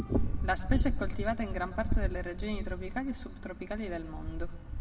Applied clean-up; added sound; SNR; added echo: none; none; none; reverberation time 1.1 s.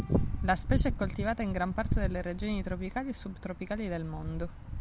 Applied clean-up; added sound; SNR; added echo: none; none; none; none.